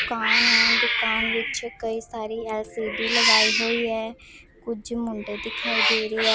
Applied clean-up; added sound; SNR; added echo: none; Cat; -4 dB; none.